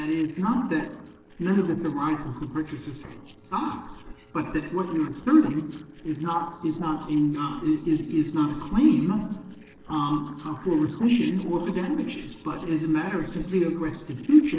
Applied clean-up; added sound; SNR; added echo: neural separator model SepFormer DNS4.